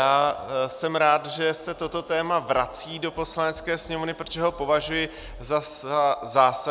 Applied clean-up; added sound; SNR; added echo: none; none; none; none.